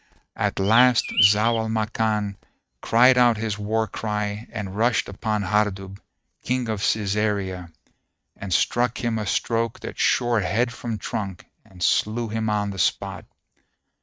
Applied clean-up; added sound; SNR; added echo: neural mask model RNNoise.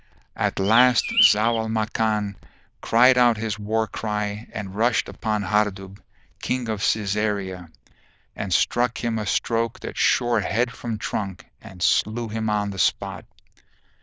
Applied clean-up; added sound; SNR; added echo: neural diffusion model UNIVERSE++.